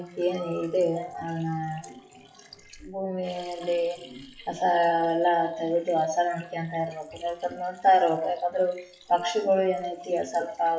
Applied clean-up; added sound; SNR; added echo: classical method WPE with log-MMSE.